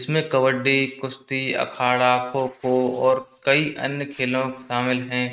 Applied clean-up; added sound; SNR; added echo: neural mask model RNNoise.